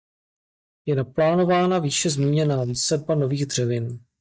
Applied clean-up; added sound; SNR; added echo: neural mask model DeepFilterNet 3.